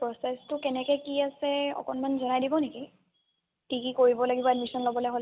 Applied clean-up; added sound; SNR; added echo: none; none; none; none.